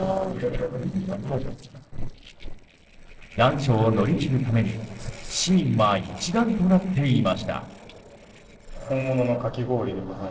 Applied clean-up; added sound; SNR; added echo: neural separator model SepFormer DNS4.